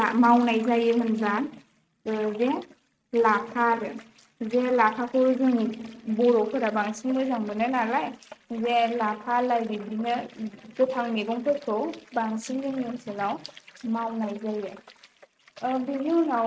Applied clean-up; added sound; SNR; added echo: neural mask model RNNoise.